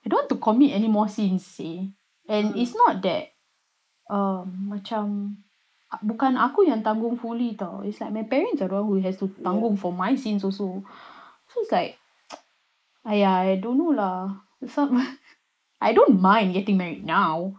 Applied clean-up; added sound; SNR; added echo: neural mask model Resemble Enhance denoiser.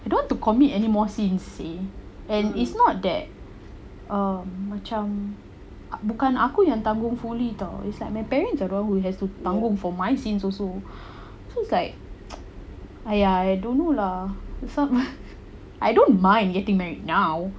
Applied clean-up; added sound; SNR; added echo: none; Bowed string instrument; 20 dB; none.